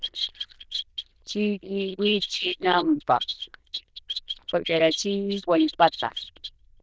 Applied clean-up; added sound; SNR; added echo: neural diffusion model UNIVERSE++.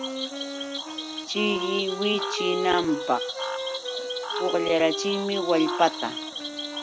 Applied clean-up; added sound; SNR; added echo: none; Cricket / Frog + Wind instrument, woodwind instrument; 3 dB; none.